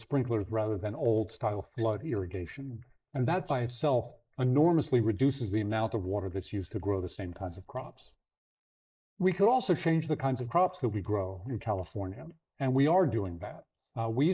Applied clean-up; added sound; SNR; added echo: neural mask model Resemble Enhance denoiser.